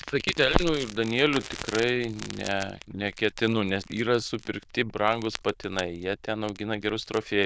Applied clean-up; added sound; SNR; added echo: neural diffusion model UNIVERSE++.